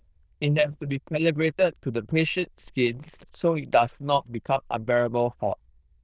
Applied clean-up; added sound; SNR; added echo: neural diffusion model UNIVERSE++.